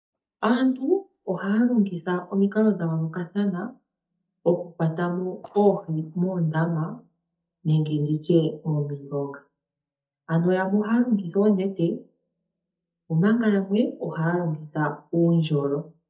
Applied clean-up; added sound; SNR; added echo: neural mask model DeepFilterNet 3.